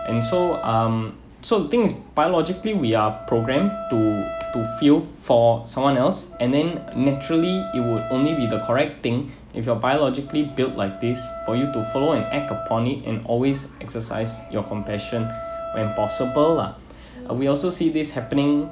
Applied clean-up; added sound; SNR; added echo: none; Wind instrument, woodwind instrument; 12 dB; none.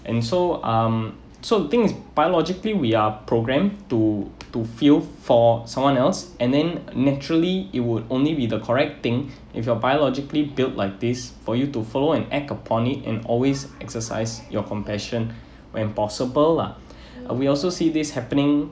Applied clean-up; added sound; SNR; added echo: none; none; none; none.